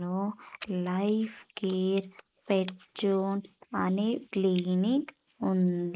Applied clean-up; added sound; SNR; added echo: neural mask model Resemble Enhance denoiser.